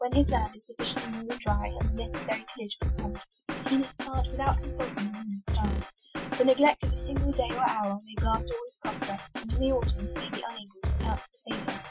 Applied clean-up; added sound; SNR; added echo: classical method Wiener filter.